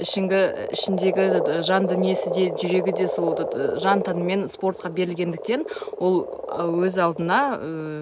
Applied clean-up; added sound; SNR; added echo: none; Frog; 5 dB; none.